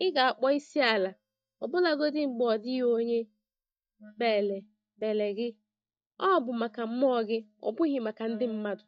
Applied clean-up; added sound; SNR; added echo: neural mask model DeepFilterNet 3.